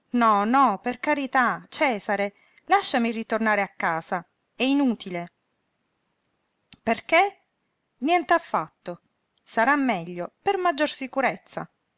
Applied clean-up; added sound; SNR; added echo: none; none; none; none.